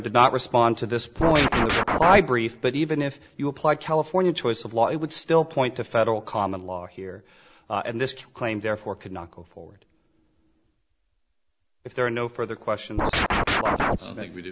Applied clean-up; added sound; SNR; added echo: none; Scratching (performance technique); -2 dB; none.